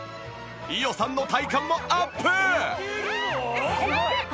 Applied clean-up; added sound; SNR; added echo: none; none; none; none.